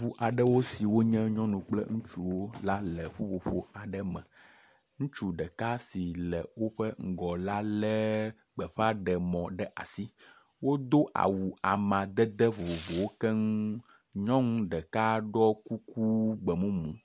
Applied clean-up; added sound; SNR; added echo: none; Tearing; 18 dB; none.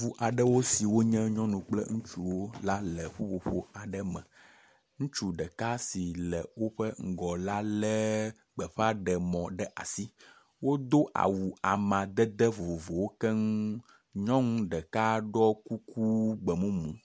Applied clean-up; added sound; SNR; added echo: none; none; none; none.